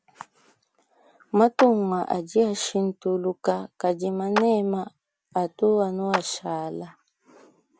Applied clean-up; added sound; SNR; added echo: none; Clapping; 10 dB; none.